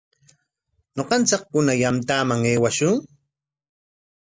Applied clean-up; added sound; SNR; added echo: none; none; none; none.